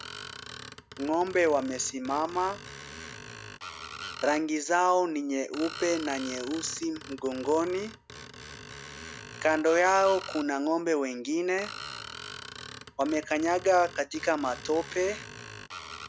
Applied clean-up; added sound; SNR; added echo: none; Screech; 14 dB; none.